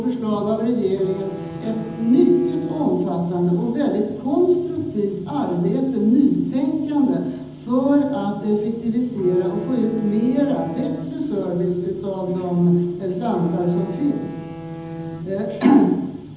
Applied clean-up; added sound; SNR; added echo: none; Bowed string instrument; 13 dB; reverberation time 0.8 s.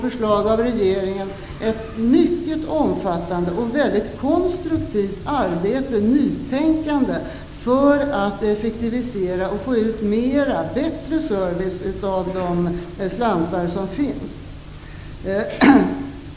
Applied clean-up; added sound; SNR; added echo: none; none; none; none.